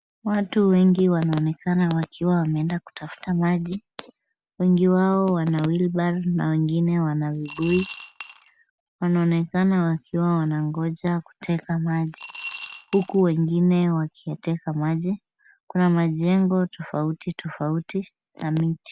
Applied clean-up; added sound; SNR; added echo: none; Coin (dropping) / Glass; 13 dB; none.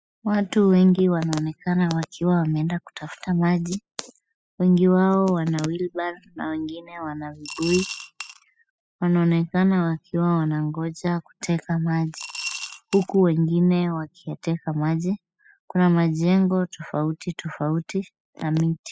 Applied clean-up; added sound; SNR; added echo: classical method spectral subtraction.